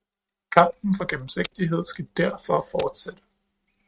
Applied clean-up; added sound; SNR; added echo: neural mask model RNNoise.